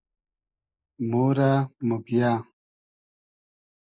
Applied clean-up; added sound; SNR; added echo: neural mask model Resemble Enhance denoiser.